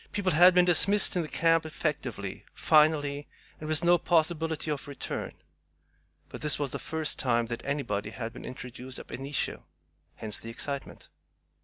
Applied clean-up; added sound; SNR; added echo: none; none; none; none.